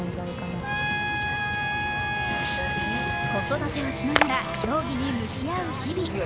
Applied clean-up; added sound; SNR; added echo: none; Splash, splatter + Trumpet; 0 dB; none.